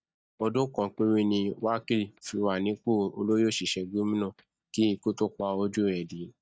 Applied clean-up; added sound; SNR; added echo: neural mask model DeepFilterNet 3.